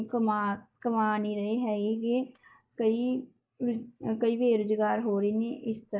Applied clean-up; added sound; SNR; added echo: neural mask model Resemble Enhance denoiser.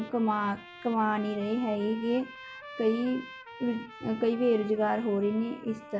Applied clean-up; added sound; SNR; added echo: none; Trumpet; 17 dB; none.